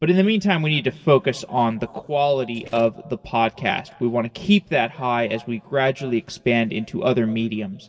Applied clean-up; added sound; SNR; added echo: neural separator model SepFormer DNS4.